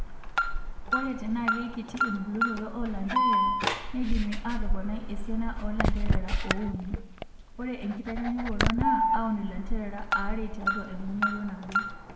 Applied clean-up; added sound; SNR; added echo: none; Alarm; -5 dB; reverberation time 0.7 s.